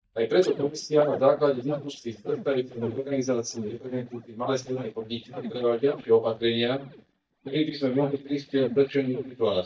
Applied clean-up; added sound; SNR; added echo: neural mask model DeepFilterNet 3.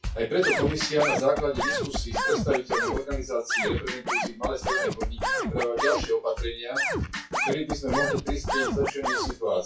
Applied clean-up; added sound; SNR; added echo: classical method WPE with log-MMSE.